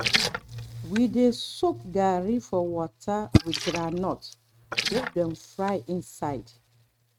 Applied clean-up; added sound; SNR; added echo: neural mask model RNNoise.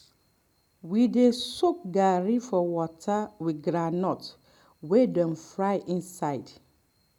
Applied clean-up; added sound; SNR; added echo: none; none; none; none.